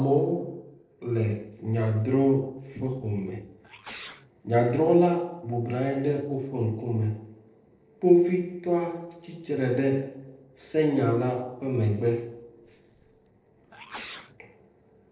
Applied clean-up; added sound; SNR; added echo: neural separator model SepFormer DNS4.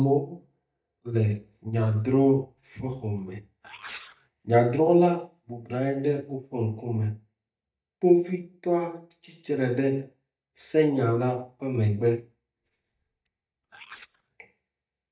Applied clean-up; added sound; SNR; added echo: neural mask model DeepFilterNet 3.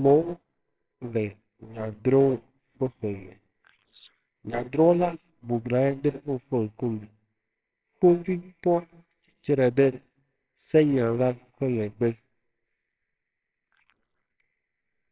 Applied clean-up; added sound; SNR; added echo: neural separator model SepFormer WHAMR!.